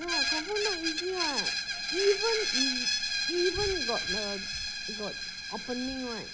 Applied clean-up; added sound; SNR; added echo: none; Screech; -1 dB; none.